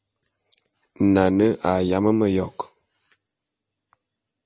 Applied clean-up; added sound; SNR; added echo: none; none; none; none.